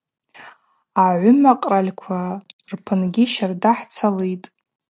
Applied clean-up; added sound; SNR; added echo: none; none; none; none.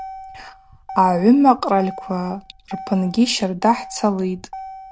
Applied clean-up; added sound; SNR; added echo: none; Motor vehicle (road); 17 dB; none.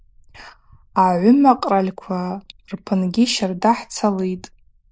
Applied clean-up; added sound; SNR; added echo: neural mask model Resemble Enhance denoiser.